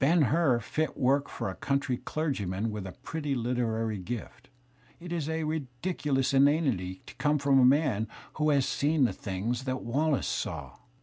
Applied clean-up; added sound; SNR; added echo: none; none; none; none.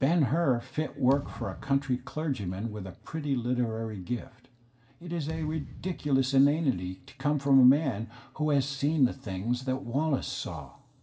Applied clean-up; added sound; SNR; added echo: none; Thump, thud; 15 dB; reverberation time 0.7 s.